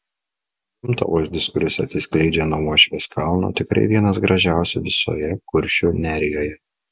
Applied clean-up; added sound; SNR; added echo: none; none; none; none.